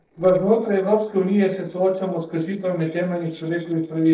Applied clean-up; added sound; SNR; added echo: neural separator model SepFormer DNS4.